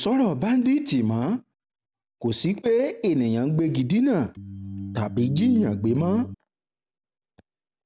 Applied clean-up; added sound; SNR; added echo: none; Organ; 9 dB; none.